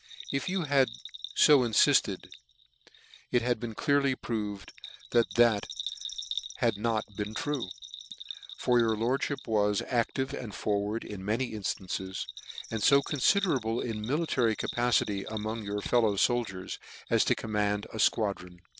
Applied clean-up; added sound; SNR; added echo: none; Bell; 14 dB; none.